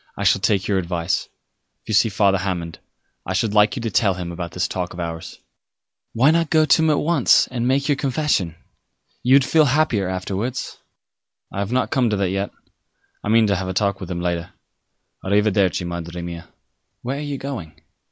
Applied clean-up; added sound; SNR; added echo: none; none; none; none.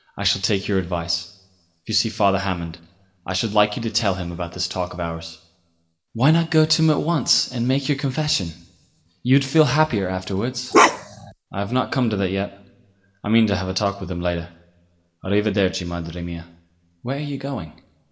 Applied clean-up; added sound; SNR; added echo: none; Bark; -4 dB; reverberation time 0.7 s.